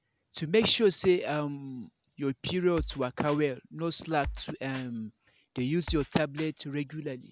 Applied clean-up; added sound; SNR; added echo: none; Drum kit; 12 dB; none.